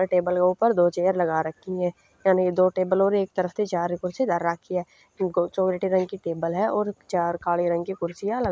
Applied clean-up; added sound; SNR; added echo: none; none; none; none.